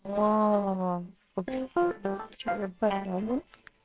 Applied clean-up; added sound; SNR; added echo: neural separator model SepFormer WHAMR!.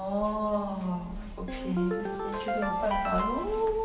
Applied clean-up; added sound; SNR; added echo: none; Ringtone; 1 dB; reverberation time 2.0 s.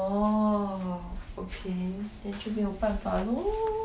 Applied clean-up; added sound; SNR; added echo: none; none; none; none.